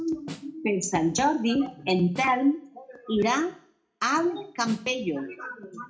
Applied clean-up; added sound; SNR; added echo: none; Snare drum; 19 dB; reverberation time 0.4 s.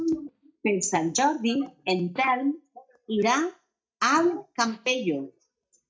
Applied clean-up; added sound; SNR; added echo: neural mask model DeepFilterNet 3.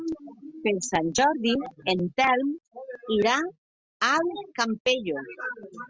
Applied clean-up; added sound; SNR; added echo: none; none; none; none.